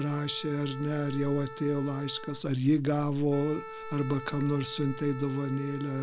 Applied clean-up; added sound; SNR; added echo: none; Wind instrument, woodwind instrument; 14 dB; none.